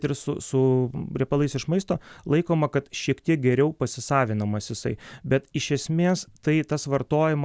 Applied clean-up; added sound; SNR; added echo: none; none; none; none.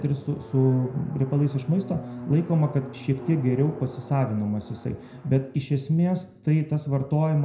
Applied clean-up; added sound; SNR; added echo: none; Drum; 17 dB; reverberation time 0.4 s.